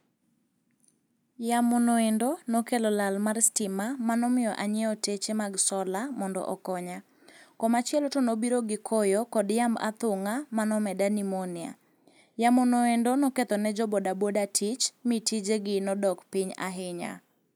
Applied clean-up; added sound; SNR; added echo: none; none; none; none.